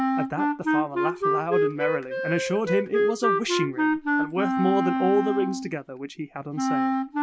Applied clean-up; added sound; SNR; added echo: none; Wind instrument, woodwind instrument; -3 dB; none.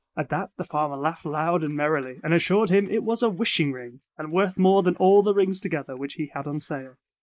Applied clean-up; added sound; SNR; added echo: neural mask model Resemble Enhance denoiser.